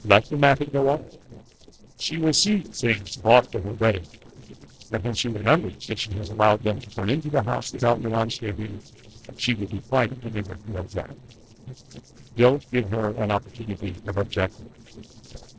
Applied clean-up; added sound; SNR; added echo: neural separator model SepFormer DNS4.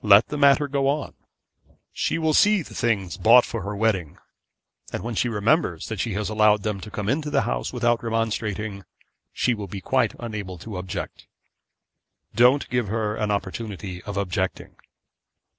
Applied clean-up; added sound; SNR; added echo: none; none; none; none.